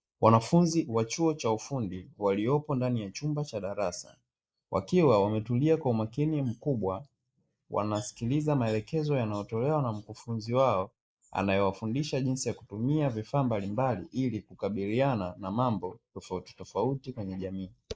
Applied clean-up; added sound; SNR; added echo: neural mask model Resemble Enhance denoiser.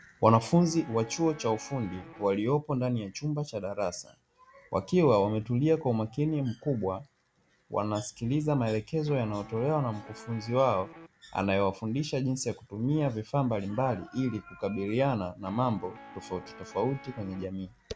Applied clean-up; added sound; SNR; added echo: none; Guitar; 18 dB; none.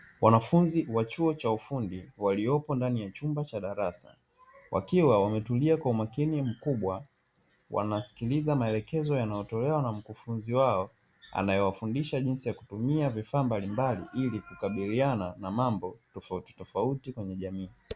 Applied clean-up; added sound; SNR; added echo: none; none; none; none.